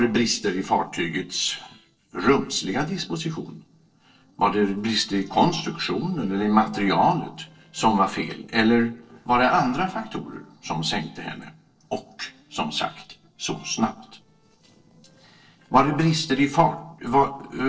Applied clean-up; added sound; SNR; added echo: neural separator model SepFormer DNS4.